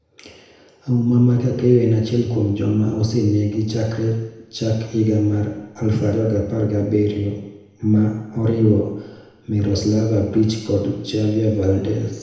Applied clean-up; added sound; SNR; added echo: none; none; none; reverberation time 1.0 s.